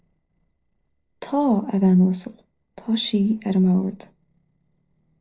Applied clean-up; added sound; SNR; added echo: neural separator model SepFormer DNS4.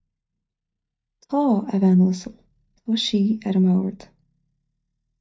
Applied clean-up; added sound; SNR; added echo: neural mask model DeepFilterNet 3.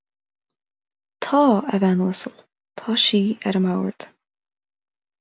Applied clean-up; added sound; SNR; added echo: none; none; none; none.